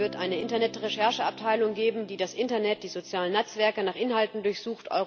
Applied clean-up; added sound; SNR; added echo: none; Guitar; 18 dB; none.